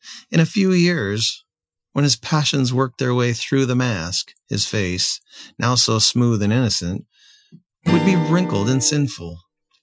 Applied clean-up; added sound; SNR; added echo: classical method Wiener filter.